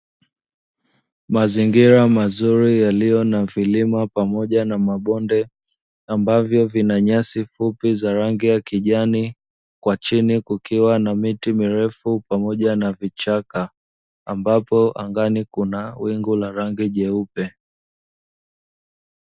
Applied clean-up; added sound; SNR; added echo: none; none; none; none.